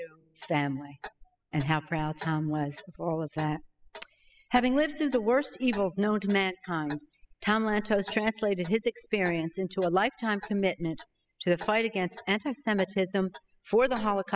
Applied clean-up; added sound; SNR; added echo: classical method spectral subtraction.